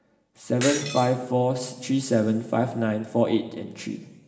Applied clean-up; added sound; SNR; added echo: none; Shatter; 12 dB; reverberation time 2.4 s.